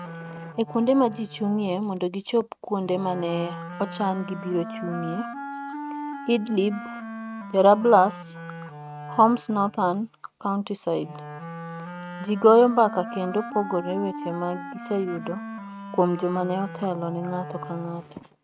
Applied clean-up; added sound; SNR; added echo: neural mask model RNNoise.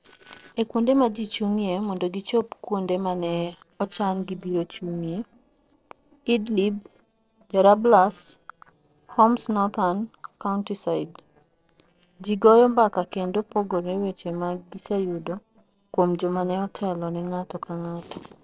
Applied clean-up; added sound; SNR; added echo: neural separator model SepFormer DNS4.